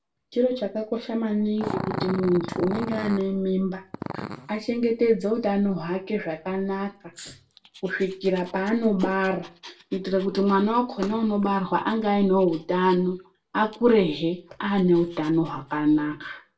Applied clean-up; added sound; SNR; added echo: none; Growling; 16 dB; reverberation time 0.2 s.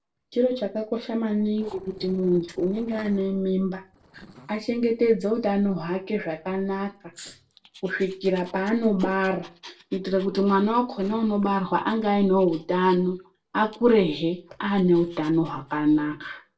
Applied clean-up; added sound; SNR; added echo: neural separator model SepFormer DNS4.